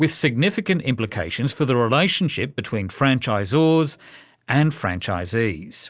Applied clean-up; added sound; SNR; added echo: none; none; none; none.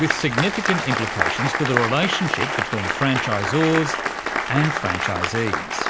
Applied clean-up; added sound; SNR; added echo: none; Applause; 1 dB; none.